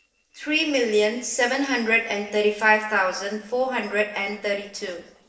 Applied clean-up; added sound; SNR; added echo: neural separator model SepFormer DNS4.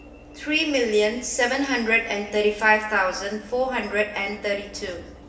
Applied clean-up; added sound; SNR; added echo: none; Alarm / Engine / Train; 20 dB; reverberation time 1.0 s.